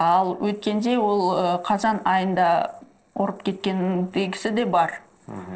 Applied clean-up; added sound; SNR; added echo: neural separator model SepFormer DNS4.